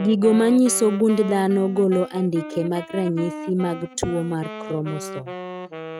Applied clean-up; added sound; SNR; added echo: neural mask model RNNoise.